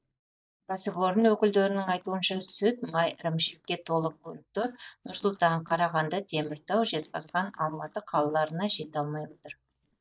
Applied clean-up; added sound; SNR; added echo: neural mask model DeepFilterNet 3.